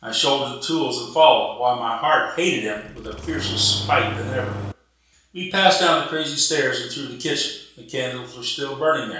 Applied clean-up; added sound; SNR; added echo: none; Engine starting; 9 dB; reverberation time 0.6 s.